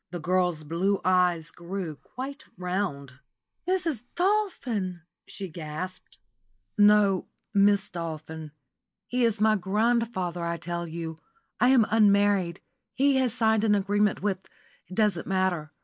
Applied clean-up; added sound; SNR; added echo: neural mask model Resemble Enhance denoiser.